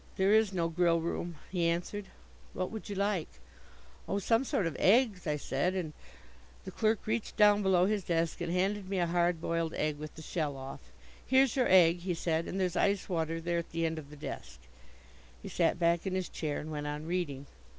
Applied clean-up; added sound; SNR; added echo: none; none; none; none.